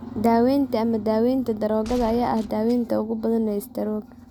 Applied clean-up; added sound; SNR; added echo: none; Gunshot, gunfire; 18 dB; none.